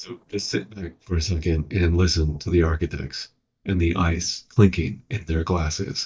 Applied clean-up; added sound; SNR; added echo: neural mask model DeepFilterNet 3.